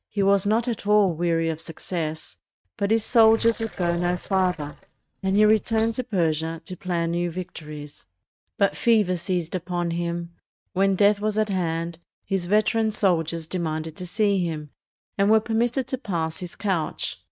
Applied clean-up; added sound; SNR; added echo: neural mask model RNNoise.